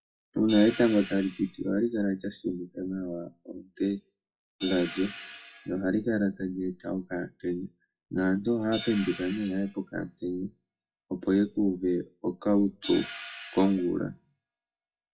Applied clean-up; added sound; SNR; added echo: classical method WPE with log-MMSE.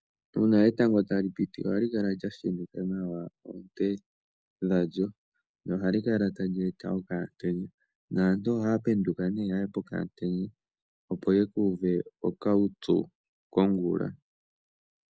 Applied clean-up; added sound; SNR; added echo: none; none; none; none.